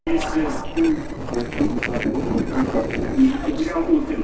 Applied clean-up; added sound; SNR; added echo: neural separator model SepFormer DNS4.